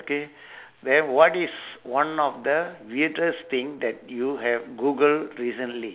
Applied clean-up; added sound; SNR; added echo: none; none; none; none.